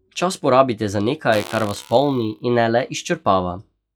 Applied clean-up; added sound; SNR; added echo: classical method log-MMSE.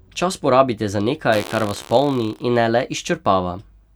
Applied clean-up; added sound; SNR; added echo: none; Fart; 17 dB; none.